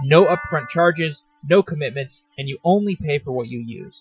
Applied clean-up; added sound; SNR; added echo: classical method Wiener filter.